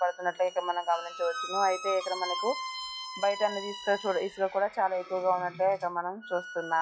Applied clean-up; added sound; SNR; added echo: classical method log-MMSE.